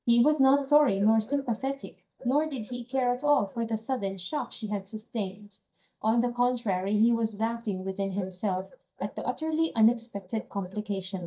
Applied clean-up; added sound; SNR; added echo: neural mask model DeepFilterNet 3.